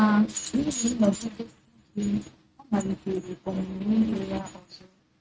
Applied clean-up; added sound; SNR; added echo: neural mask model RNNoise.